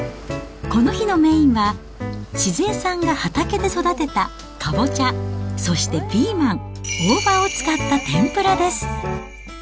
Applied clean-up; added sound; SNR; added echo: none; none; none; none.